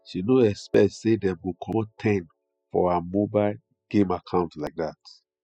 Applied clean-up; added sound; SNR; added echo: classical method spectral subtraction.